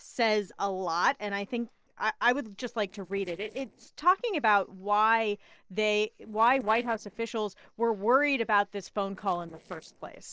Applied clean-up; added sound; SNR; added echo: neural separator model SepFormer DNS4.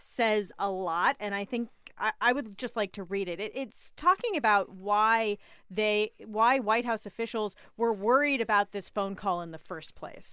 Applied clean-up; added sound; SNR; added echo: none; none; none; none.